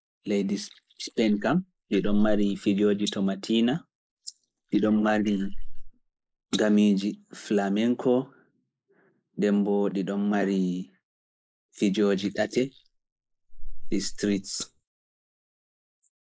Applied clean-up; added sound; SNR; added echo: neural mask model Resemble Enhance denoiser.